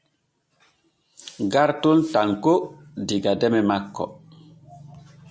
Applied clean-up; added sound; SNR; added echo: none; none; none; none.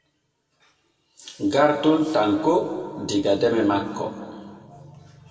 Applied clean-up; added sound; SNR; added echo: none; none; none; reverberation time 2.0 s.